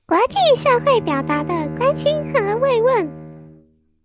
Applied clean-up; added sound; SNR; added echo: none; Bowed string instrument; 11 dB; none.